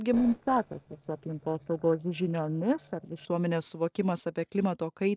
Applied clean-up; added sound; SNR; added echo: neural separator model SepFormer DNS4.